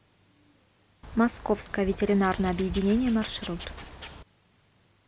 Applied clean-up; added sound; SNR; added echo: none; Wild animals; 11 dB; none.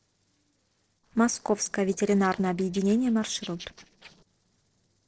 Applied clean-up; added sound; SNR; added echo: neural separator model SepFormer DNS4.